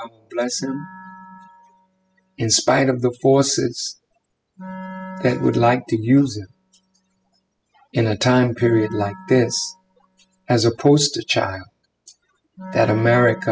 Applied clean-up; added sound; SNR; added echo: classical method spectral subtraction.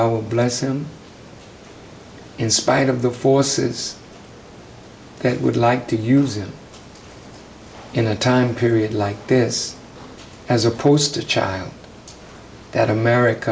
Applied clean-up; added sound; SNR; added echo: none; none; none; none.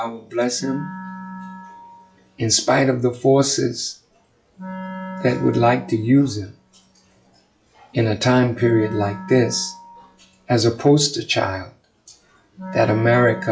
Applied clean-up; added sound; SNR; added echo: classical method log-MMSE.